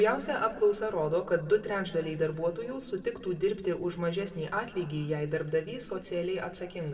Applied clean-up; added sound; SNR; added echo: none; none; none; reverberation time 1.2 s.